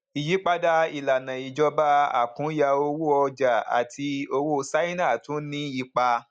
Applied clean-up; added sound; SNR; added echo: none; none; none; none.